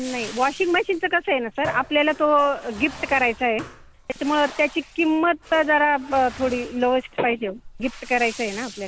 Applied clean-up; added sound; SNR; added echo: none; Bathtub (filling or washing); 16 dB; none.